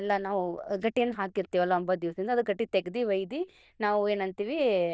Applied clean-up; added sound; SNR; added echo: neural diffusion model UNIVERSE++.